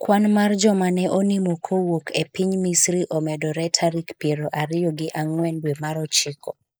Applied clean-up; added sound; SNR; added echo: neural mask model Resemble Enhance denoiser.